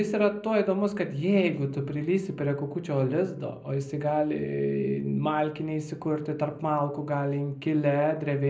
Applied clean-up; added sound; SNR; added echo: none; none; none; reverberation time 0.5 s.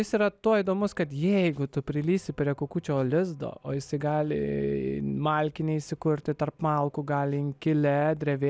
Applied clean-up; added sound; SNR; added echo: none; none; none; none.